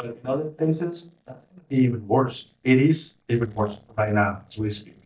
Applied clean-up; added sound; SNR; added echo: neural mask model DeepFilterNet 3.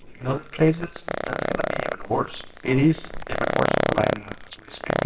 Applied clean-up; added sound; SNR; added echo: neural separator model SepFormer WHAMR!.